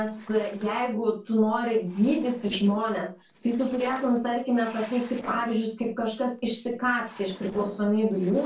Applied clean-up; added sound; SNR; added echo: neural separator model SepFormer DNS4.